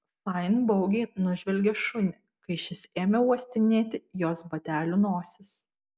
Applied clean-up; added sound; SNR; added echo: none; none; none; none.